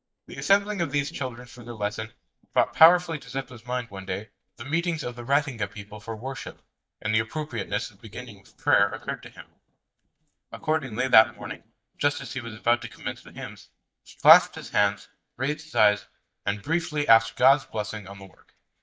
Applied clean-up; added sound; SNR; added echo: neural mask model DeepFilterNet 3.